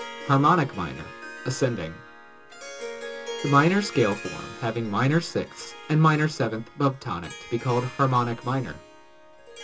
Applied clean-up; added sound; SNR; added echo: none; Harp; 14 dB; reverberation time 0.2 s.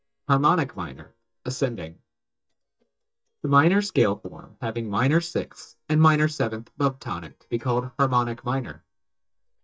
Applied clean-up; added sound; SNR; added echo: neural mask model DeepFilterNet 3.